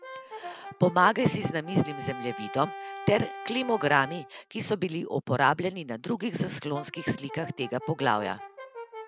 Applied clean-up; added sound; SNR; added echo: none; Brass instrument; 13 dB; none.